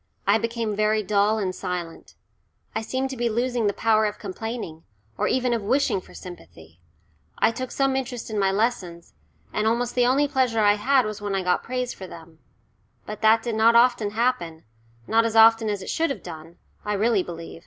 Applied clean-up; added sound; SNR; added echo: none; none; none; none.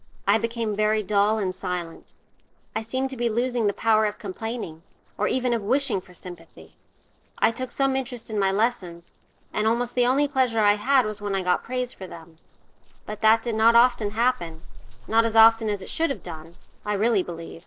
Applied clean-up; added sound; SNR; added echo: neural separator model SepFormer DNS4.